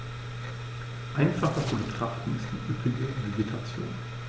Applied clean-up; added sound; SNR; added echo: none; Splash, splatter; 14 dB; none.